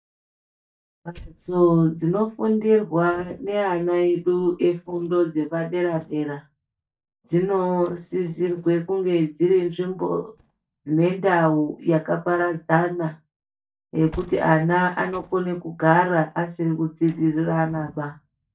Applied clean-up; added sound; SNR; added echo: neural mask model DeepFilterNet 3.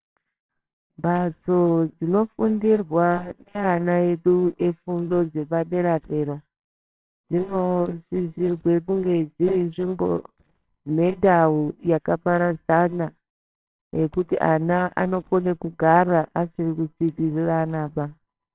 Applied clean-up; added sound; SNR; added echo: neural separator model SepFormer WHAMR!.